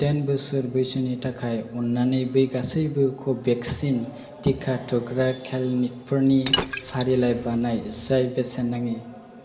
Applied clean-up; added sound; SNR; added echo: none; Liquid; 7 dB; reverberation time 0.8 s.